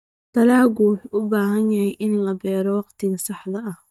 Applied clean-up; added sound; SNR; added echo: neural mask model DeepFilterNet 3.